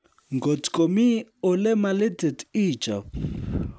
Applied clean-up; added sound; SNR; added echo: none; none; none; none.